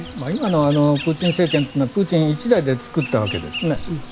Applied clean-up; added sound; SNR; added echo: none; Insect; 13 dB; none.